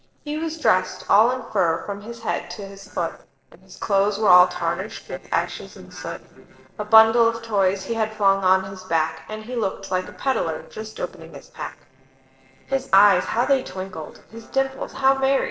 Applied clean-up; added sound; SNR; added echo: neural separator model SepFormer DNS4.